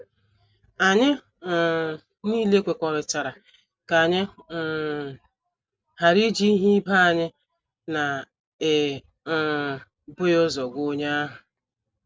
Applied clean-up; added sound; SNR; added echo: none; none; none; none.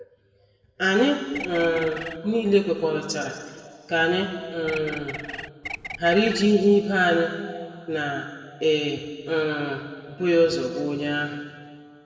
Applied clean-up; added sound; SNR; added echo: none; Bird; 11 dB; reverberation time 2.0 s.